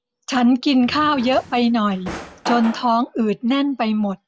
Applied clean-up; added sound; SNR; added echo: none; Drawer open or close; 13 dB; none.